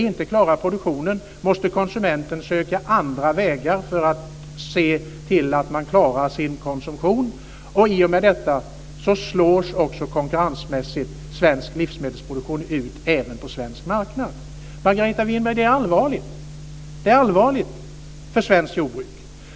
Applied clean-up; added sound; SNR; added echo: none; none; none; none.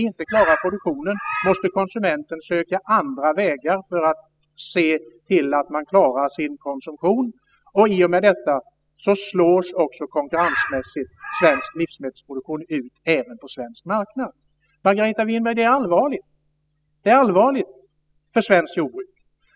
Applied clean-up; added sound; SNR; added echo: classical method spectral subtraction.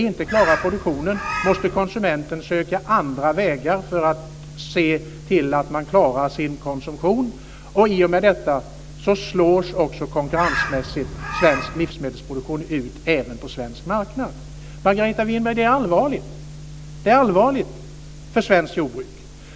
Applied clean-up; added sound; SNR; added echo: none; Bird; 6 dB; none.